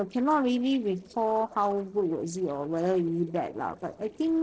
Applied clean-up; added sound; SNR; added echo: neural separator model SepFormer DNS4.